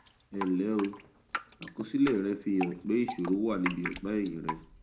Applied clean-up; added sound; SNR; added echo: none; Drip; 11 dB; reverberation time 0.3 s.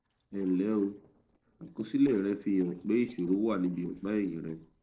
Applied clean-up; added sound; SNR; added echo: neural separator model SepFormer DNS4.